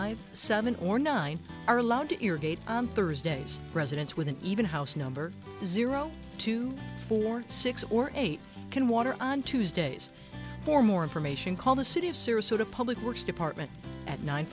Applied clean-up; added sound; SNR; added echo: none; none; none; none.